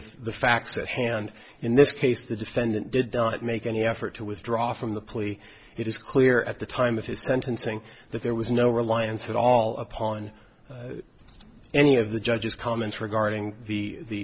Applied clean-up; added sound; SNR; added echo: none; none; none; none.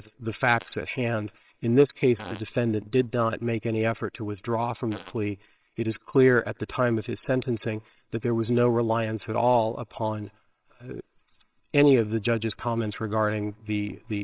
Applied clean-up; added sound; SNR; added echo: neural separator model SepFormer WHAMR!.